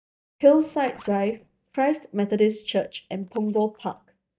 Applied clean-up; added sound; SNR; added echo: neural mask model DeepFilterNet 3.